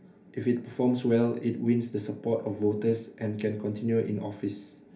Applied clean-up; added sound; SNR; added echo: none; none; none; reverberation time 0.3 s.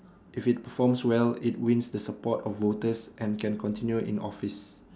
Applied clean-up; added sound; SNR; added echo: none; none; none; none.